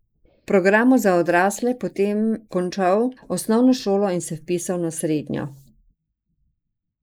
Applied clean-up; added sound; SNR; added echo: neural mask model Resemble Enhance denoiser.